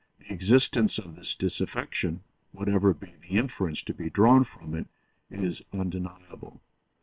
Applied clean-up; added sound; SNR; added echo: neural separator model SepFormer WHAM!.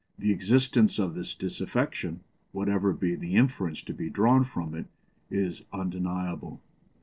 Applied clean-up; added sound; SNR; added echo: neural separator model SepFormer DNS4.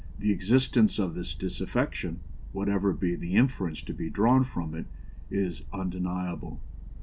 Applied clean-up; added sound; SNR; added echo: none; Purr; 10 dB; none.